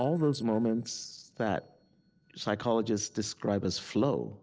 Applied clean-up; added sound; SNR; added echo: neural separator model SepFormer DNS4.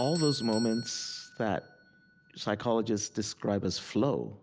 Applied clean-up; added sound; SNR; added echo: none; Bell / Doorbell; 15 dB; none.